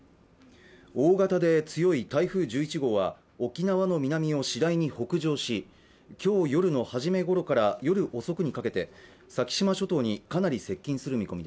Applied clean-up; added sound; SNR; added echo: none; none; none; none.